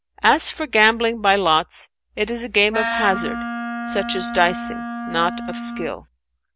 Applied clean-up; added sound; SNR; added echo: none; Wind instrument, woodwind instrument; 6 dB; none.